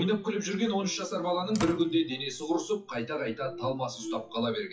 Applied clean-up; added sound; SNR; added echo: classical method WPE with log-MMSE.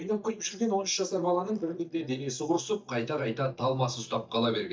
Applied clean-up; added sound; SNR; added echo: neural mask model DeepFilterNet 3.